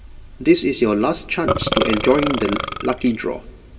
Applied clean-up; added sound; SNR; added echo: none; Burping, eructation; 4 dB; reverberation time 1.1 s.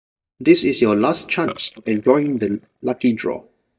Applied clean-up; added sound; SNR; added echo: neural mask model DeepFilterNet 3.